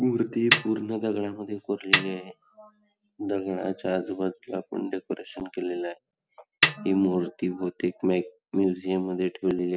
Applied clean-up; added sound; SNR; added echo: none; Snare drum; -1 dB; none.